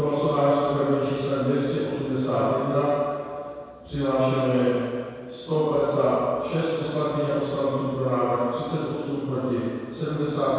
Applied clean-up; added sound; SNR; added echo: none; none; none; reverberation time 2.0 s.